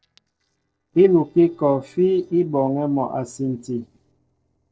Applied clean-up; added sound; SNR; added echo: neural separator model SepFormer DNS4.